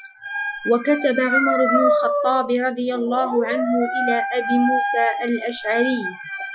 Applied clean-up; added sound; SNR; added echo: classical method Wiener filter.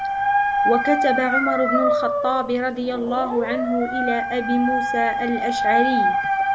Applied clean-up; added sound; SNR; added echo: none; Dog; -2 dB; none.